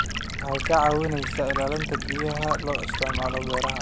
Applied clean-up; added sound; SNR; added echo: none; Stream; 2 dB; none.